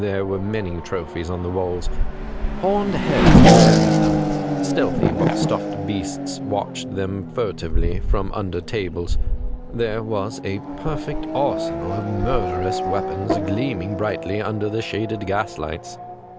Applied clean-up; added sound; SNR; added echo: none; Race car, auto racing / Accelerating, revving, vroom; -4 dB; none.